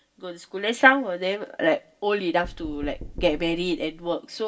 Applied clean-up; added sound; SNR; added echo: none; Knock; 12 dB; reverberation time 0.1 s.